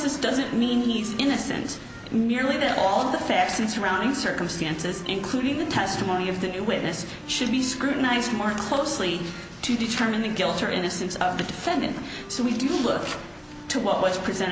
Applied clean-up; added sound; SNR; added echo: none; Wind instrument, woodwind instrument; 19 dB; none.